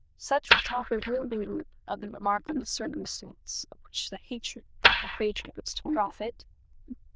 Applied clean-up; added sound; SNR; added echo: neural diffusion model UNIVERSE++.